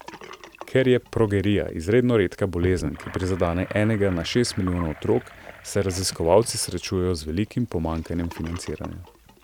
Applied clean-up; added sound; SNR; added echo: none; Sink (filling or washing) / Gurgling; 18 dB; none.